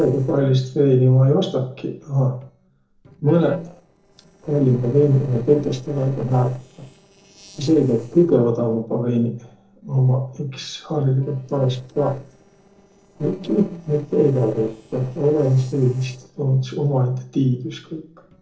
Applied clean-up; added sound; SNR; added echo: neural separator model SepFormer DNS4.